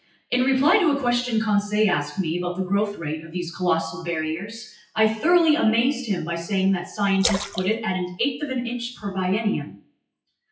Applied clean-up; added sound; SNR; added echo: classical method WPE with log-MMSE.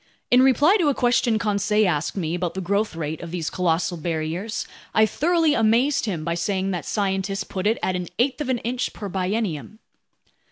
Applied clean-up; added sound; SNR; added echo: none; none; none; none.